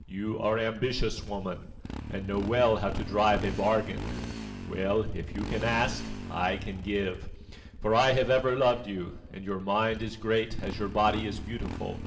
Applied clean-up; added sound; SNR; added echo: none; Motorcycle; 10 dB; reverberation time 2.0 s.